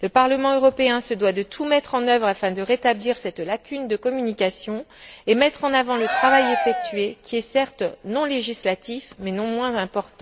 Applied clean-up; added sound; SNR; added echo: none; Cheering; 3 dB; none.